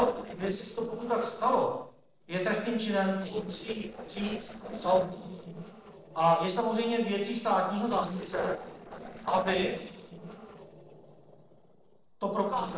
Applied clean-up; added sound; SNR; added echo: neural separator model SepFormer DNS4.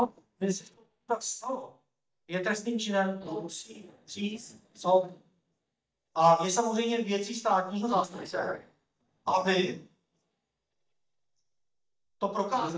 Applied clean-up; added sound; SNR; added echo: neural mask model DeepFilterNet 3.